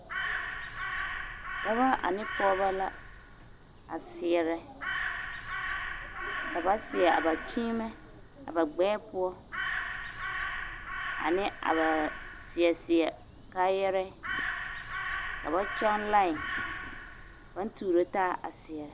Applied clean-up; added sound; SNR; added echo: none; Crow; 6 dB; none.